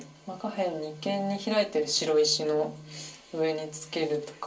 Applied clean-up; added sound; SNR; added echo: none; none; none; reverberation time 0.3 s.